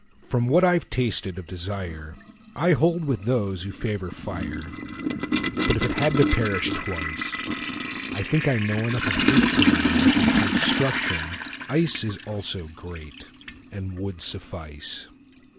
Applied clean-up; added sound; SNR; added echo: none; Toilet flush; 0 dB; none.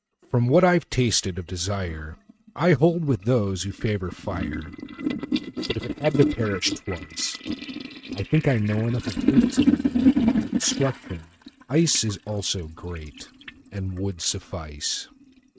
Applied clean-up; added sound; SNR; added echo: neural mask model RNNoise.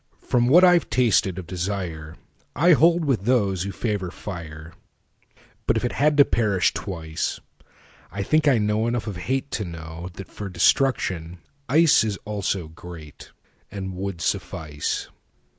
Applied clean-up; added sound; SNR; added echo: none; none; none; none.